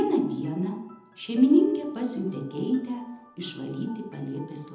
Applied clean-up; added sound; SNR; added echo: none; none; none; reverberation time 0.8 s.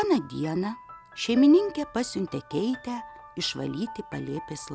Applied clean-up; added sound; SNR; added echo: none; none; none; none.